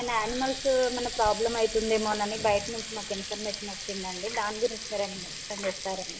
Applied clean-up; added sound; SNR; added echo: none; Water tap, faucet; 8 dB; reverberation time 1.3 s.